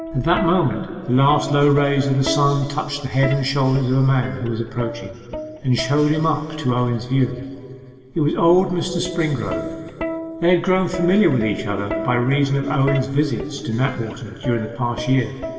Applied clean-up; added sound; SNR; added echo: none; Plucked string instrument; 12 dB; reverberation time 2.5 s.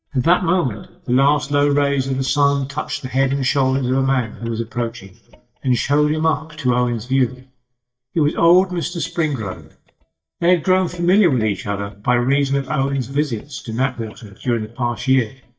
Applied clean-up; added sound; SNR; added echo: neural mask model DeepFilterNet 3.